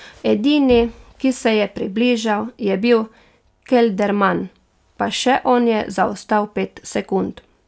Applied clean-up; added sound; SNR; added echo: none; none; none; none.